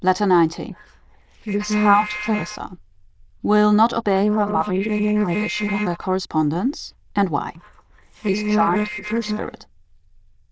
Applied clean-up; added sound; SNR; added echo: neural diffusion model UNIVERSE++.